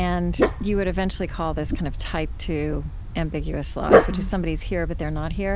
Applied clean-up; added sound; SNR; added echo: none; Dog; -2 dB; none.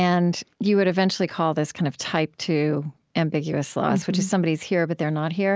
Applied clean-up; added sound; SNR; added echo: none; none; none; none.